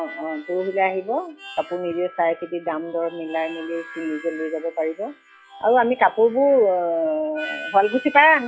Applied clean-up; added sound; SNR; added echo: classical method log-MMSE.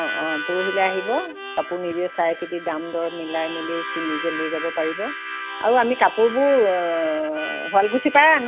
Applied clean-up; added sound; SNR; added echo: none; Harmonica; 9 dB; none.